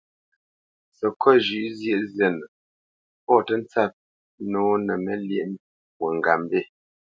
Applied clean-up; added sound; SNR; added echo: none; none; none; none.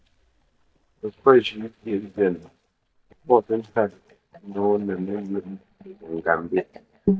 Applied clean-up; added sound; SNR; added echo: neural mask model DeepFilterNet 3.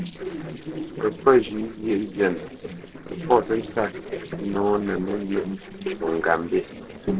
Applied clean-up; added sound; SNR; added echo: neural separator model SepFormer DNS4.